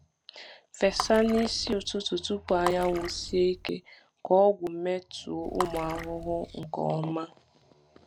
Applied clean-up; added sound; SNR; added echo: none; Water / Splash, splatter; 11 dB; none.